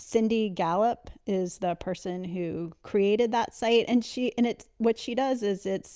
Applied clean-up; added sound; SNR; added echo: none; none; none; none.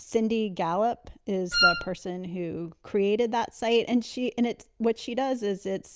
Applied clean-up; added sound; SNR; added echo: none; Wind instrument, woodwind instrument; -3 dB; none.